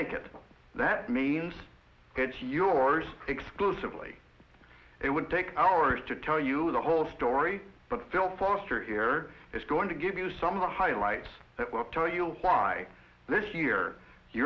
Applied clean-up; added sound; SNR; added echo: none; none; none; none.